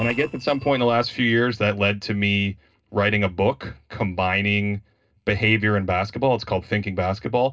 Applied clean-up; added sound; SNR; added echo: neural separator model SepFormer DNS4.